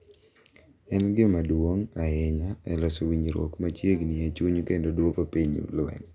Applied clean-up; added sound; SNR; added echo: none; none; none; none.